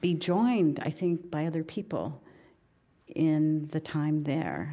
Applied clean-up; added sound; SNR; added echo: none; none; none; none.